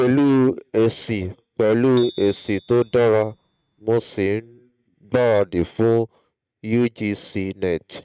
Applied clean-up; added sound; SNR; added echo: neural mask model RNNoise.